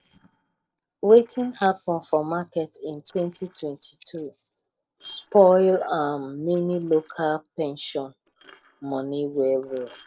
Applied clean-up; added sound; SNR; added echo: neural separator model SepFormer DNS4.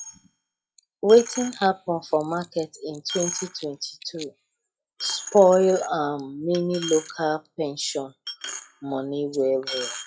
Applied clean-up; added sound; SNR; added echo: classical method log-MMSE.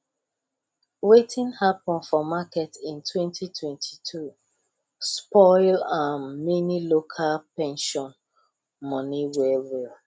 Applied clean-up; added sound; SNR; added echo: none; none; none; none.